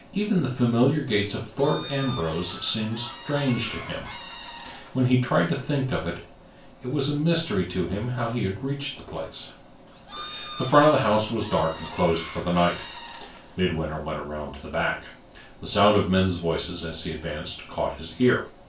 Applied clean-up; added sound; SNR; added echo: none; Bird / Fowl; 14 dB; reverberation time 0.3 s.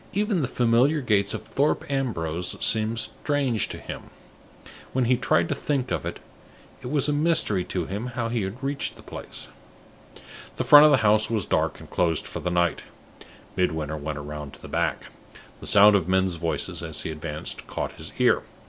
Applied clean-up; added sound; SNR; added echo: none; none; none; none.